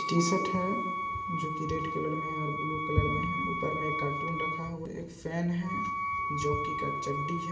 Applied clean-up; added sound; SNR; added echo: none; Wind instrument, woodwind instrument; 1 dB; reverberation time 1.5 s.